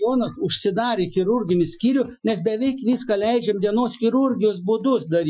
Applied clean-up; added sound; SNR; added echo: classical method Wiener filter.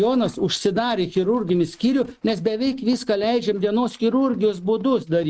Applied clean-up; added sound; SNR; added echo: neural mask model RNNoise.